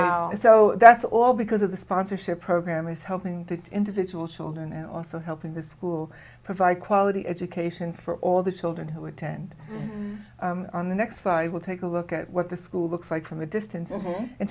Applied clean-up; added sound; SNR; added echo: none; none; none; none.